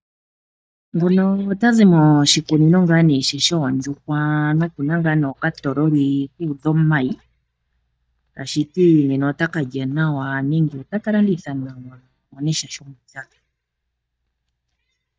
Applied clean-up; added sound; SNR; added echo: neural mask model DeepFilterNet 3.